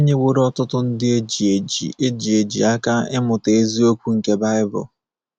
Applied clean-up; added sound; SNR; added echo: none; none; none; none.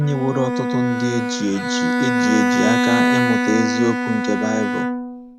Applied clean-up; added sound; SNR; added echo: none; Bowed string instrument; -3 dB; none.